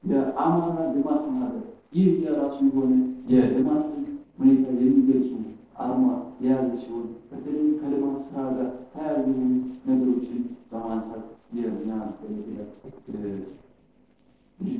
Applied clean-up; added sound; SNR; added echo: neural separator model SepFormer DNS4.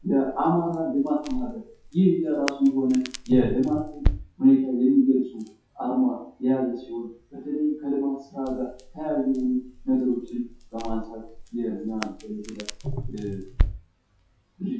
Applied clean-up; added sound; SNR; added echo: classical method WPE with log-MMSE.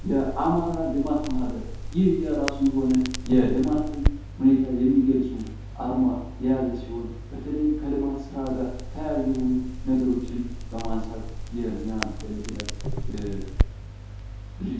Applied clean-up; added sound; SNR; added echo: none; Crackle; 6 dB; reverberation time 0.8 s.